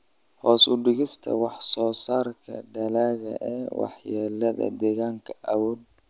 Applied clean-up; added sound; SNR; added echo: none; none; none; none.